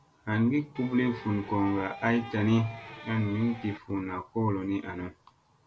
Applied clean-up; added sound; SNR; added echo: none; Electric guitar; 15 dB; none.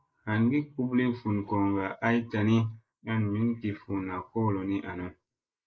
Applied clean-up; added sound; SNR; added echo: neural mask model Resemble Enhance denoiser.